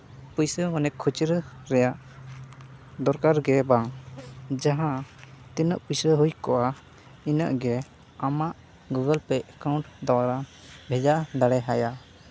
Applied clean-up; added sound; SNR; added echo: none; none; none; none.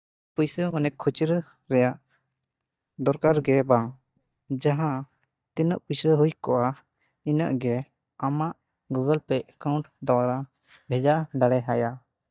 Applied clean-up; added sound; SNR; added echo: neural mask model DeepFilterNet 3.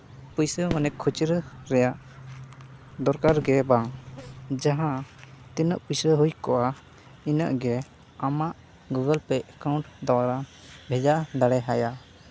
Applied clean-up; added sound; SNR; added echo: none; Fireworks; 12 dB; none.